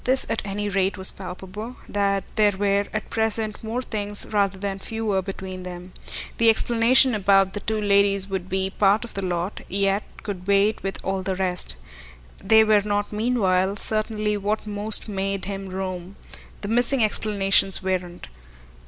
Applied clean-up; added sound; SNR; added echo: none; none; none; none.